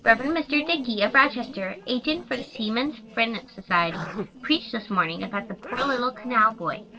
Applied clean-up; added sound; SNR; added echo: neural separator model SepFormer DNS4.